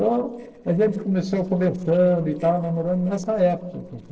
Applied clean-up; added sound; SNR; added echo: neural separator model SepFormer DNS4.